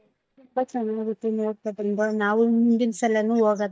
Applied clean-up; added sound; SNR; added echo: neural mask model DeepFilterNet 3.